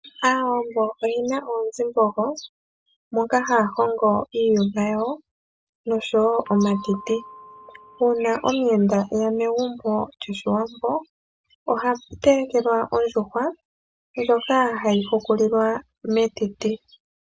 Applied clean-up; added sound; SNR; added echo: none; Percussion; 18 dB; none.